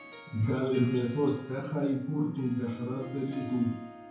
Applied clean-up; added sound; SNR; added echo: none; Harp; 17 dB; reverberation time 0.9 s.